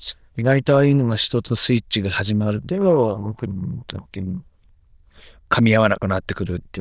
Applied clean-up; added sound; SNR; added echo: neural diffusion model UNIVERSE++.